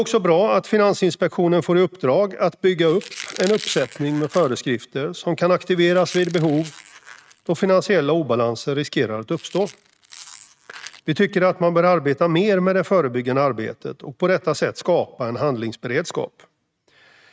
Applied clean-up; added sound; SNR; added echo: neural mask model RNNoise.